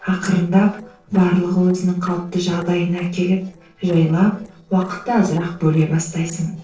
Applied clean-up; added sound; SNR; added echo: neural separator model SepFormer DNS4.